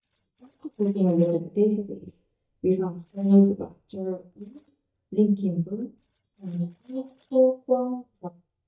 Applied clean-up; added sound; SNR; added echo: neural mask model DeepFilterNet 3.